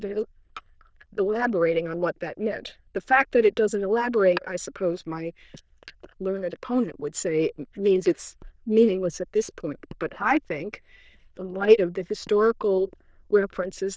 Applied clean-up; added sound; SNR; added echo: neural diffusion model UNIVERSE++.